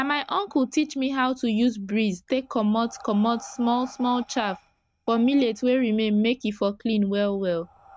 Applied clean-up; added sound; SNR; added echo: neural mask model RNNoise.